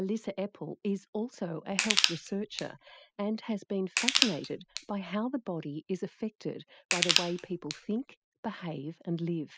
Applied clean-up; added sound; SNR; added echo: classical method spectral subtraction.